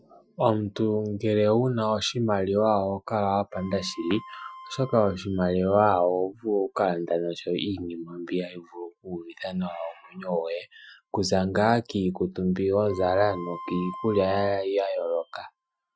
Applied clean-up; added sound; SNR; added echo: classical method Wiener filter.